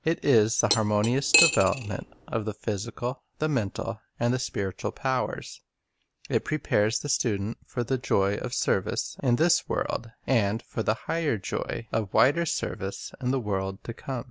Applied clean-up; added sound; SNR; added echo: none; Cutlery, silverware; 1 dB; none.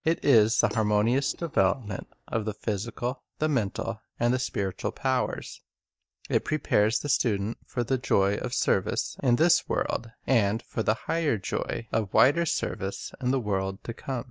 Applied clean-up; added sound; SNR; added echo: neural mask model DeepFilterNet 3.